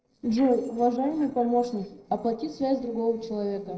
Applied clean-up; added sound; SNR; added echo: neural separator model SepFormer DNS4.